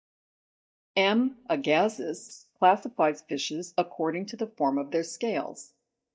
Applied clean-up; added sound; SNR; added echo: neural mask model DeepFilterNet 3.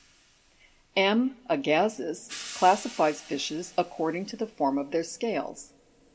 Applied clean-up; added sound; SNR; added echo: none; Hi-hat; 20 dB; reverberation time 0.5 s.